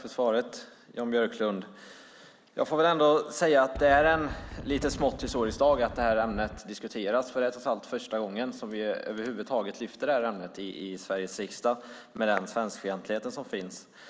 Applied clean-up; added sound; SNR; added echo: none; Wind; 11 dB; none.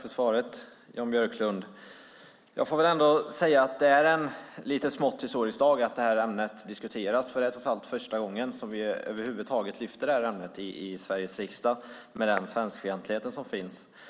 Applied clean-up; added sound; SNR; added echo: none; none; none; none.